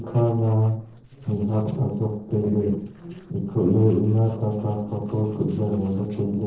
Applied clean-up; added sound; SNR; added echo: neural separator model SepFormer DNS4.